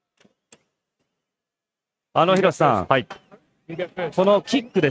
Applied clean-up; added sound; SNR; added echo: neural mask model RNNoise.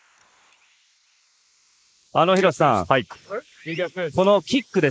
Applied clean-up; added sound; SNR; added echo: neural mask model Resemble Enhance denoiser.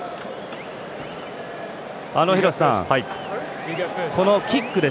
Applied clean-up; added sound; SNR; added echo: none; Car; 20 dB; none.